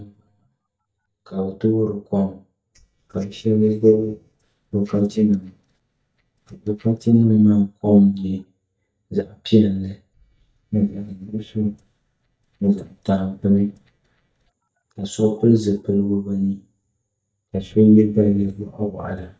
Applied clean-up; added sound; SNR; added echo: neural mask model DeepFilterNet 3.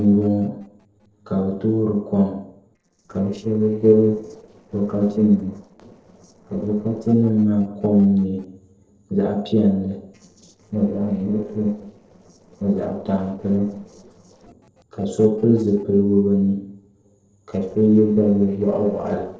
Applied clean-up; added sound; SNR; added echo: neural separator model SepFormer DNS4.